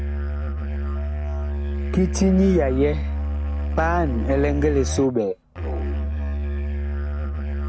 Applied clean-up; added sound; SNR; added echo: none; Musical instrument; 0 dB; none.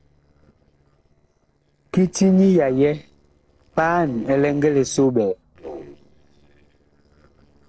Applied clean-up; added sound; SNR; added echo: neural separator model SepFormer DNS4.